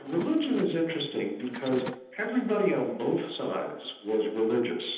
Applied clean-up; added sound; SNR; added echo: none; Mechanisms; 16 dB; reverberation time 0.9 s.